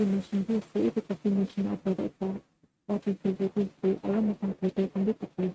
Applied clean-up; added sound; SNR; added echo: neural mask model RNNoise.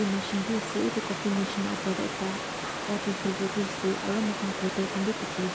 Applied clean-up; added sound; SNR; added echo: none; Stream / Liquid; 3 dB; none.